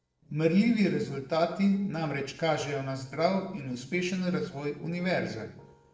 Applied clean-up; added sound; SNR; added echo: neural separator model SepFormer DNS4.